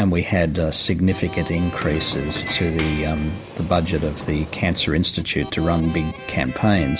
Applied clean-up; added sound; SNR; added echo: none; Harmonica + Sliding door; 12 dB; none.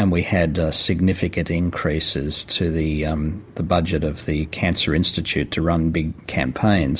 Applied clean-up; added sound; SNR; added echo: none; none; none; none.